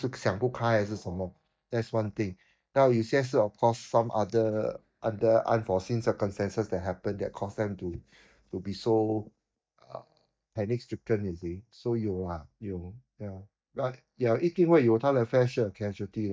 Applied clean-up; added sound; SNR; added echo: neural mask model DeepFilterNet 3.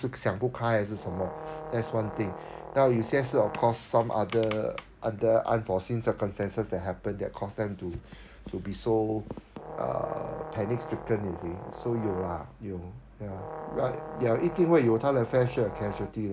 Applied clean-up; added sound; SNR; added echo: none; Brass instrument; 11 dB; none.